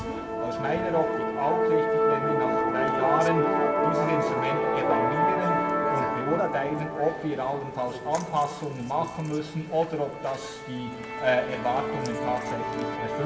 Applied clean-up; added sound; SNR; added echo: none; Musical instrument; -2 dB; reverberation time 1.2 s.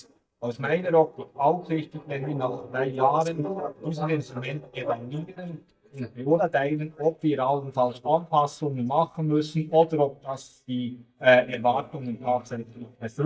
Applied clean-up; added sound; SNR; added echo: neural mask model DeepFilterNet 3.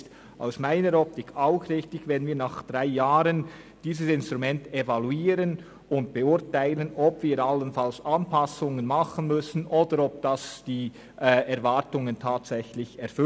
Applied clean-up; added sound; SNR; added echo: none; none; none; none.